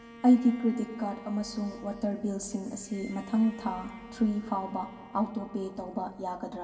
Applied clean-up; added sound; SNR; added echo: none; Bowed string instrument; 19 dB; reverberation time 2.3 s.